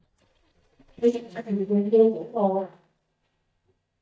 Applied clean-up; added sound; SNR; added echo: neural mask model DeepFilterNet 3.